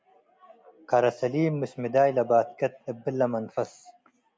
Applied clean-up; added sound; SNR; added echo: none; none; none; none.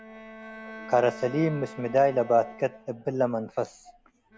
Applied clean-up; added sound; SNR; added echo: none; Bowed string instrument; 17 dB; none.